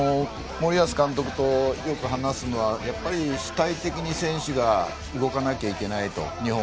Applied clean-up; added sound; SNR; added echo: none; none; none; none.